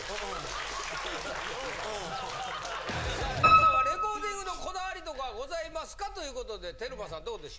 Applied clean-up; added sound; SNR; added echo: none; Piano; -3 dB; none.